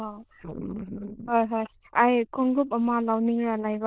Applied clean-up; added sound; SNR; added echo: neural diffusion model UNIVERSE++.